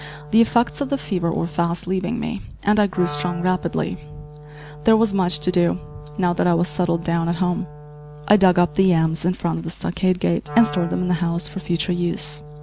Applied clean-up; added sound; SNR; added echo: none; Wind instrument, woodwind instrument; 16 dB; none.